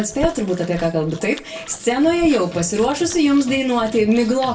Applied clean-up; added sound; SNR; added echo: none; Chewing, mastication; 18 dB; reverberation time 0.2 s.